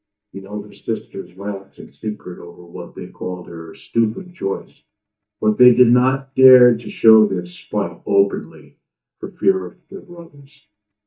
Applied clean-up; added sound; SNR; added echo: neural mask model DeepFilterNet 3.